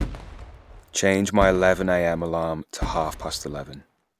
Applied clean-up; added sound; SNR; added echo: none; Fireworks; 11 dB; none.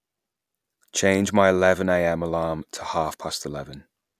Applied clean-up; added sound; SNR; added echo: none; none; none; none.